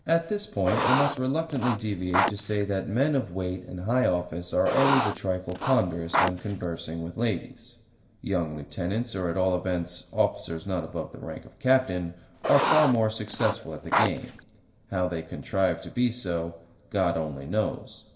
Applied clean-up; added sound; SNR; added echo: none; Writing; 1 dB; reverberation time 0.7 s.